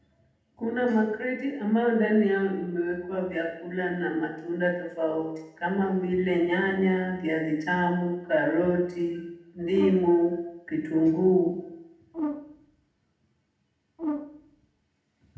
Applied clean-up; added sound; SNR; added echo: none; Brass instrument; 8 dB; reverberation time 0.8 s.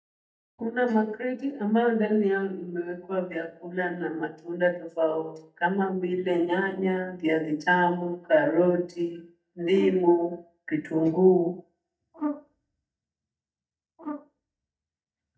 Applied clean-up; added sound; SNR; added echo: neural mask model DeepFilterNet 3.